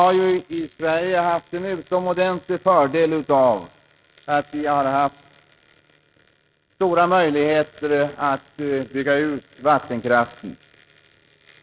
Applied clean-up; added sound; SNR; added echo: neural mask model RNNoise.